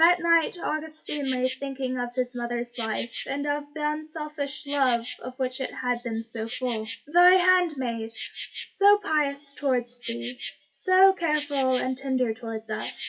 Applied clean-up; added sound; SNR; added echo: classical method WPE with log-MMSE.